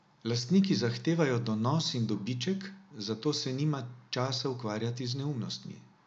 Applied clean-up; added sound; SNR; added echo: none; none; none; none.